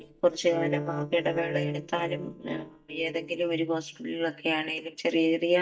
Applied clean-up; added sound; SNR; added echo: neural mask model DeepFilterNet 3.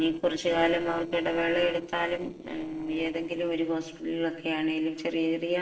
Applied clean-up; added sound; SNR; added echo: neural separator model SepFormer DNS4.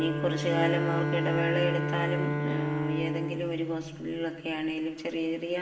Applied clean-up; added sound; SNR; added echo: none; Bowed string instrument; 1 dB; reverberation time 2.9 s.